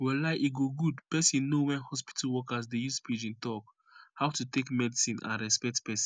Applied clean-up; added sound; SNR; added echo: none; none; none; none.